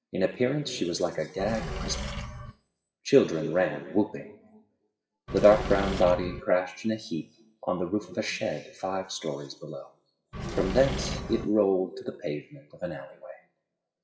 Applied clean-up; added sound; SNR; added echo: classical method WPE with log-MMSE.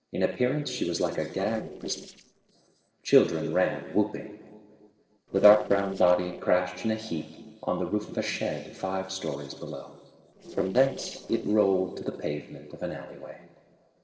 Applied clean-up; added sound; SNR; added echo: neural separator model SepFormer DNS4.